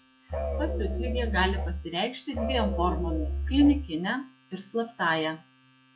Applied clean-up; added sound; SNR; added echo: classical method log-MMSE.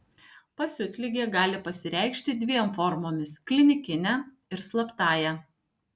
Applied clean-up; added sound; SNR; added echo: none; none; none; none.